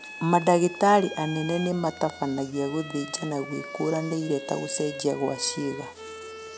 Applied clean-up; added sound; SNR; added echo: none; Bowed string instrument; 14 dB; none.